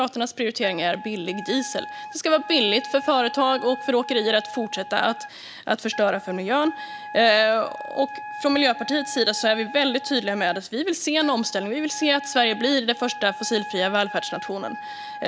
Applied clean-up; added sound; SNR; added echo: none; Wind instrument, woodwind instrument; 13 dB; none.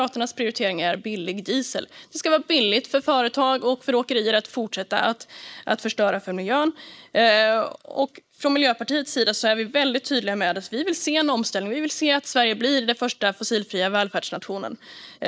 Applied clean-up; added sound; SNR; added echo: neural mask model Resemble Enhance denoiser.